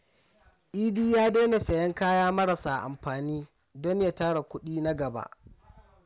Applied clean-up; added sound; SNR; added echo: none; none; none; none.